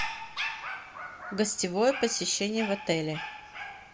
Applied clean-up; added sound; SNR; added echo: none; Dog; 8 dB; none.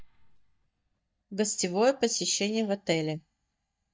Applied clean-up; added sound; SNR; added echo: neural mask model DeepFilterNet 3.